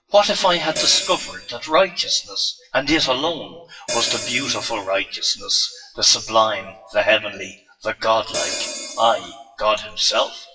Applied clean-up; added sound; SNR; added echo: classical method WPE with log-MMSE.